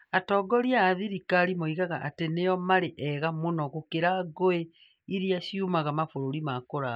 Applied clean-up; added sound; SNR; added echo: none; none; none; none.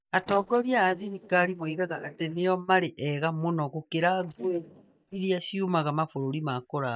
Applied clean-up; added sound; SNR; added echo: neural mask model DeepFilterNet 3.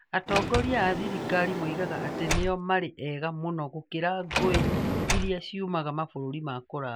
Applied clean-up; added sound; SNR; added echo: none; Sliding door; 2 dB; none.